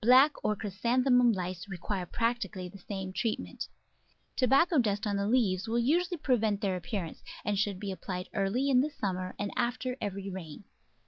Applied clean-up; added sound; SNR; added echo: none; none; none; none.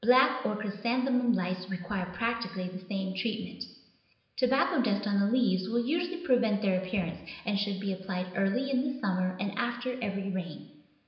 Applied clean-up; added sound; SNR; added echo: none; none; none; reverberation time 0.9 s.